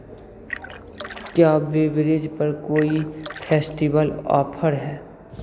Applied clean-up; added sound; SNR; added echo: none; Splash, splatter; 15 dB; none.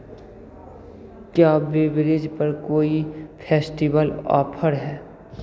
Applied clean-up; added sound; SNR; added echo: none; none; none; none.